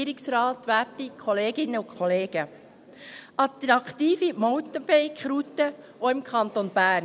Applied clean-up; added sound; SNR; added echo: none; none; none; none.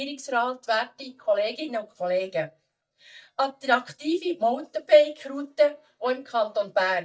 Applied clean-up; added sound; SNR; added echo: neural mask model DeepFilterNet 3.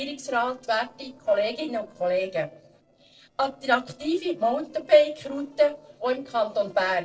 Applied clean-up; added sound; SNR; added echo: neural separator model SepFormer DNS4.